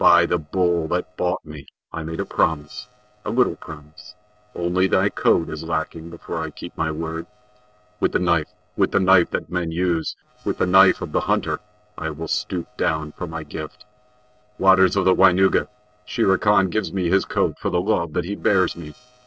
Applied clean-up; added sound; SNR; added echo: neural separator model SepFormer DNS4.